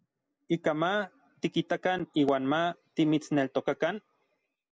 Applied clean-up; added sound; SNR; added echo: none; none; none; none.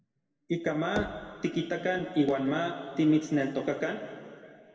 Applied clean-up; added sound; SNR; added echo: none; Knock / Wood; 15 dB; reverberation time 2.1 s.